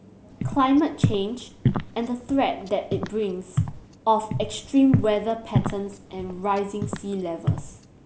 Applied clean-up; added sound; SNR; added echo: none; Walk, footsteps; 3 dB; none.